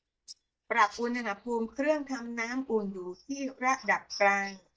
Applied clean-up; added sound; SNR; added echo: neural mask model DeepFilterNet 3.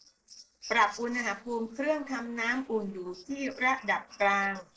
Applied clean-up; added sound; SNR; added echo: neural separator model SepFormer DNS4.